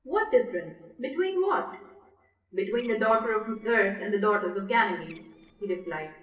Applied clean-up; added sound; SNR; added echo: neural separator model SepFormer DNS4.